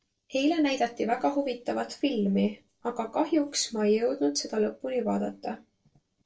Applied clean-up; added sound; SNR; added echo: neural separator model SepFormer DNS4.